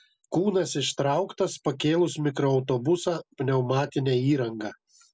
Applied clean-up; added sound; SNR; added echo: none; none; none; none.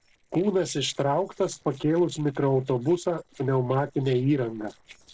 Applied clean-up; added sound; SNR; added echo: neural separator model SepFormer DNS4.